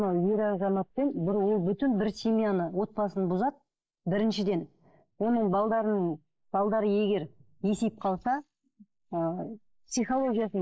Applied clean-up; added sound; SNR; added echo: neural mask model Resemble Enhance denoiser.